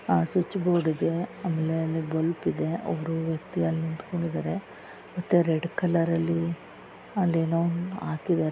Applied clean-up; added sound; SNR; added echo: none; none; none; none.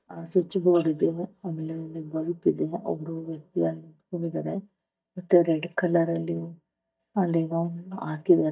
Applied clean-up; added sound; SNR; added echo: neural mask model DeepFilterNet 3.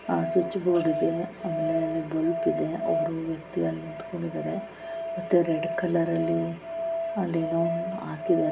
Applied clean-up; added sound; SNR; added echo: none; Musical instrument; 4 dB; reverberation time 0.6 s.